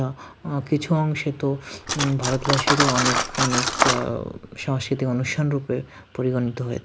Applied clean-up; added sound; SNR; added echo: none; Cutlery, silverware; 3 dB; none.